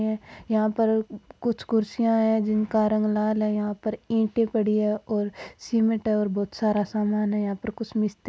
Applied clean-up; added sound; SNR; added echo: none; none; none; none.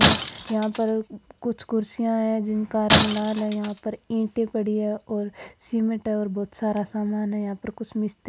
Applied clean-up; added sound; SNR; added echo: none; Shatter; 0 dB; none.